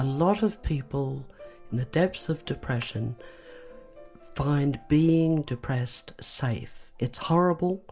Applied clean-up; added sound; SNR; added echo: none; none; none; none.